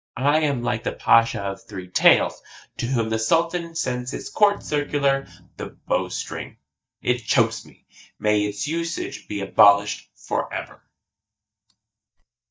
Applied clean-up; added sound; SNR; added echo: neural mask model DeepFilterNet 3.